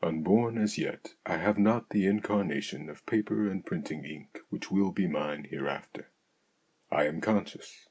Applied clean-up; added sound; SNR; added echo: none; none; none; none.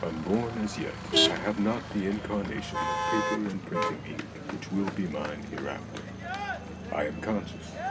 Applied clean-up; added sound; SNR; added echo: none; Motor vehicle (road); 0 dB; none.